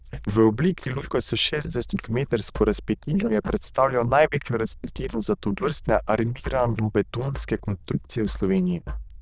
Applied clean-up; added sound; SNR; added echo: neural diffusion model UNIVERSE++.